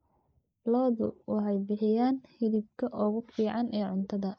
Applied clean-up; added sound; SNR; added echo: neural mask model Resemble Enhance denoiser.